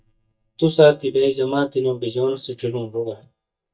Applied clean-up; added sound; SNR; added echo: neural mask model DeepFilterNet 3.